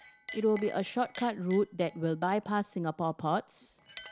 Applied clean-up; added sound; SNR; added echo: none; Chink, clink; 16 dB; none.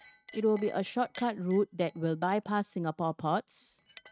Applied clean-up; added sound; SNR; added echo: neural mask model RNNoise.